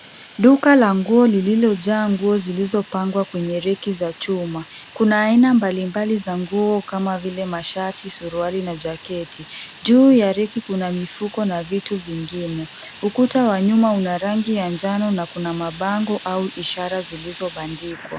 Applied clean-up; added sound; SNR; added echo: none; Fire; 19 dB; none.